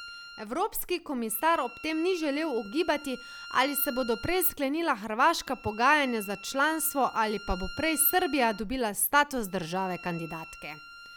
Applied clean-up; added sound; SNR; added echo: none; Bowed string instrument; 17 dB; none.